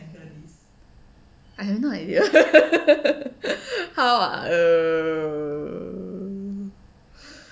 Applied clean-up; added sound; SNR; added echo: none; none; none; none.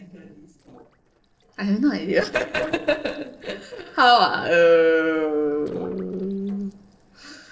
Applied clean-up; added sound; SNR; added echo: neural separator model SepFormer DNS4.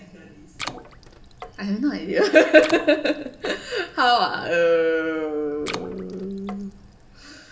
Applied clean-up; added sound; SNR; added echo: none; Water / Splash, splatter; 16 dB; reverberation time 0.9 s.